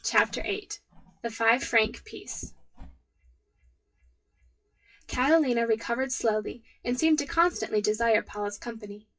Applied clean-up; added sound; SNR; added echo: classical method WPE with log-MMSE.